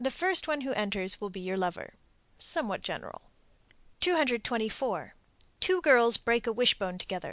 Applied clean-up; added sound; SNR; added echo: none; none; none; none.